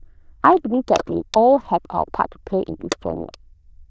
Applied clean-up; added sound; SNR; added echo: neural diffusion model UNIVERSE++.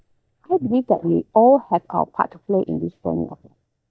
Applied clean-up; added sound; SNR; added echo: neural mask model DeepFilterNet 3.